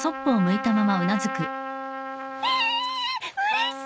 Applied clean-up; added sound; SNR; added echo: none; Trumpet; 8 dB; none.